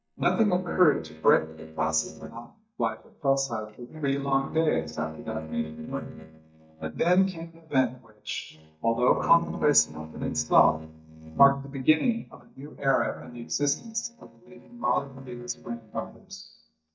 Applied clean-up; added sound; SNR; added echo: neural mask model DeepFilterNet 3.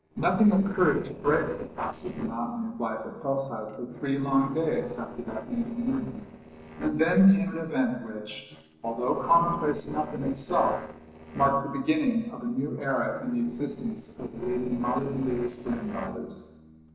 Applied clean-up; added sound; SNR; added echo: neural separator model SepFormer DNS4.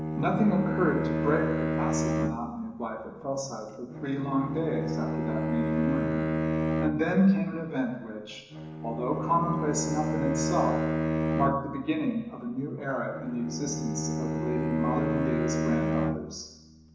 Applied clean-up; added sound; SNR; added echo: none; Bowed string instrument; 0 dB; reverberation time 1.0 s.